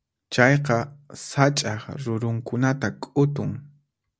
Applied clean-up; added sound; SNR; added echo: none; none; none; none.